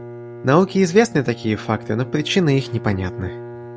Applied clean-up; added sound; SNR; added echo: none; Bowed string instrument; 15 dB; none.